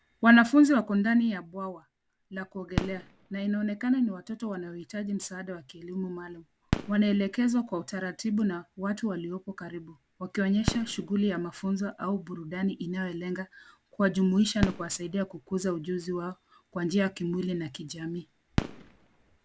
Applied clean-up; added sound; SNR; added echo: none; Fireworks; 12 dB; none.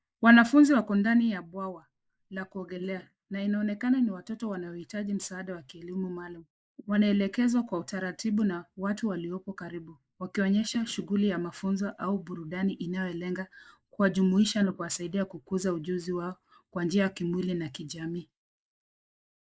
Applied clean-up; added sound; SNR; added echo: neural mask model Resemble Enhance denoiser.